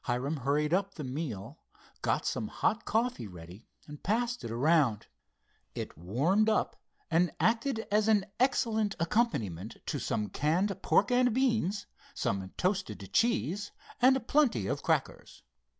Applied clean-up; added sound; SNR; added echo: none; none; none; none.